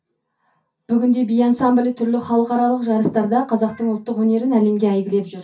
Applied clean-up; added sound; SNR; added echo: none; none; none; reverberation time 0.3 s.